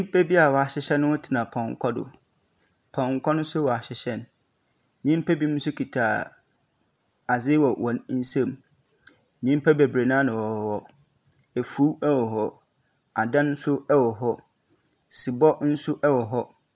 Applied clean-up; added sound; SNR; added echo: none; none; none; none.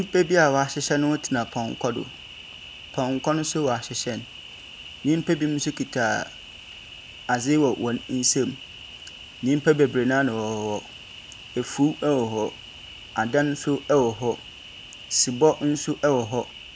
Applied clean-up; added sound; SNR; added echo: none; Cricket; 17 dB; none.